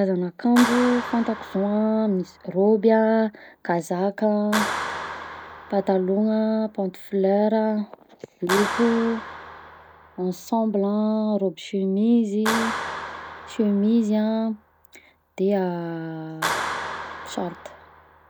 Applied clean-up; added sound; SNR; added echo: none; Clapping; 10 dB; none.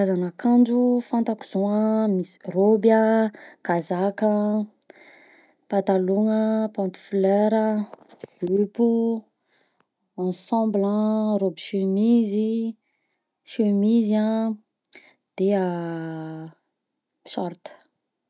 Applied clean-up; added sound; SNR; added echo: none; none; none; none.